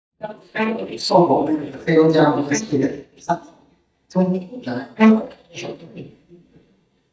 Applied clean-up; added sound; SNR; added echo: neural mask model DeepFilterNet 3.